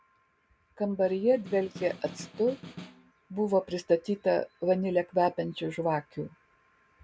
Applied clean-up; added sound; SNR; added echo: none; Snare drum; 16 dB; none.